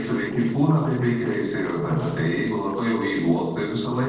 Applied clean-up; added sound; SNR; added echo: neural separator model SepFormer DNS4.